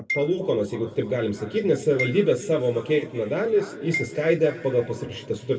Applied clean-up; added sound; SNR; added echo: none; Marimba, xylophone; 14 dB; reverberation time 2.3 s.